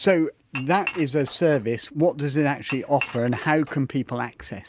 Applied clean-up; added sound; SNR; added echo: none; Dishes, pots, and pans / Chink, clink; 15 dB; none.